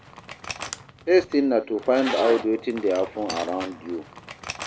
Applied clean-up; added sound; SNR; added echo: none; Zipper (clothing); 11 dB; reverberation time 2.5 s.